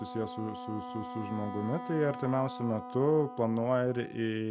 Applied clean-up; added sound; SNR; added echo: none; Wind instrument, woodwind instrument; 11 dB; none.